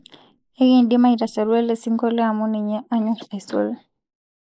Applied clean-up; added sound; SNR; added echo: neural mask model Resemble Enhance denoiser.